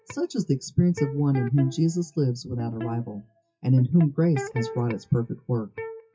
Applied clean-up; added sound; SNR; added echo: classical method WPE with log-MMSE.